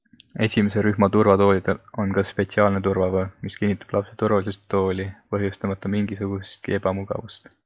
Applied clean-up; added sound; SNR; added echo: none; none; none; none.